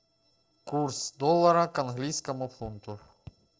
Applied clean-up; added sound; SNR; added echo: neural separator model SepFormer DNS4.